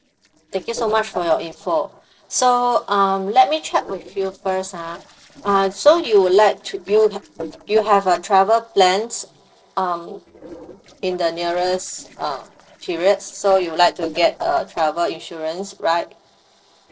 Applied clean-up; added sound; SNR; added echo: neural separator model SepFormer DNS4.